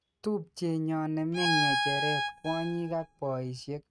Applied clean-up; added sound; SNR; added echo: neural mask model RNNoise.